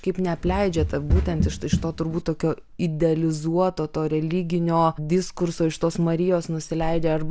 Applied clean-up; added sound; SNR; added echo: none; Run; 2 dB; none.